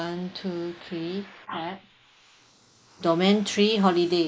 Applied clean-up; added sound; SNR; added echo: neural mask model Resemble Enhance denoiser.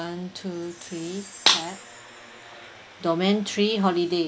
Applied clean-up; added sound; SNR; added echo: none; Chime + Engine; 20 dB; none.